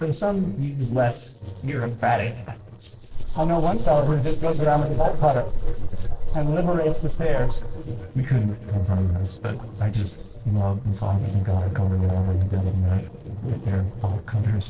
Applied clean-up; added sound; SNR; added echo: neural separator model SepFormer DNS4.